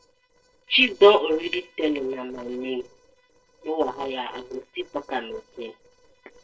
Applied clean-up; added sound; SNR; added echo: neural separator model SepFormer DNS4.